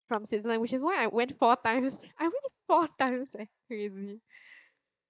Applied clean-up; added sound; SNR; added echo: neural mask model DeepFilterNet 3.